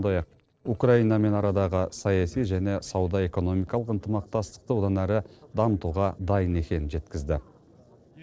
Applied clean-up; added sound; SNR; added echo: neural separator model SepFormer DNS4.